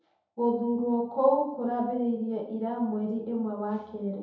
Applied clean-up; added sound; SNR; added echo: none; none; none; reverberation time 0.8 s.